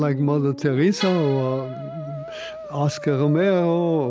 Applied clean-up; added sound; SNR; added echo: none; Musical instrument + Vehicle horn, car horn, honking; 14 dB; none.